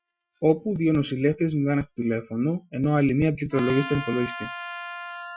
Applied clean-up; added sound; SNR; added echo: classical method Wiener filter.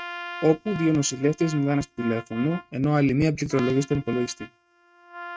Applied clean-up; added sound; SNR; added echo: neural mask model RNNoise.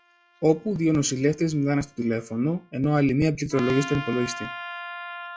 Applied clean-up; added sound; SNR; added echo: classical method log-MMSE.